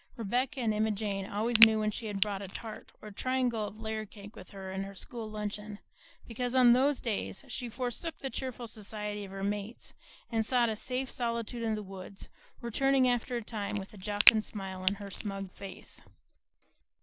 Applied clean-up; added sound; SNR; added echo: none; Crack; 1 dB; none.